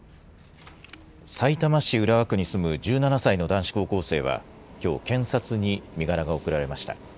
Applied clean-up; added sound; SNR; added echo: none; none; none; none.